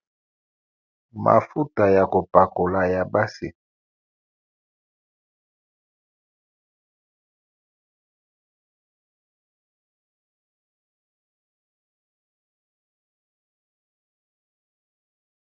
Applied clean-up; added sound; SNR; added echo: none; none; none; none.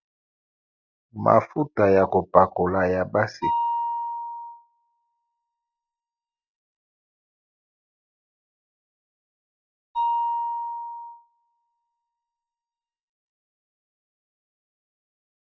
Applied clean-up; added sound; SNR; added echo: classical method log-MMSE.